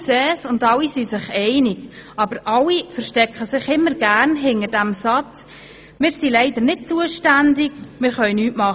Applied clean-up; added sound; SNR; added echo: none; none; none; none.